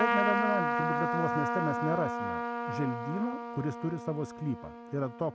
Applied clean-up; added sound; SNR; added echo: none; Trumpet; -1 dB; none.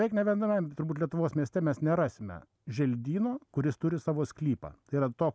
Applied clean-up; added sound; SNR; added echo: none; none; none; none.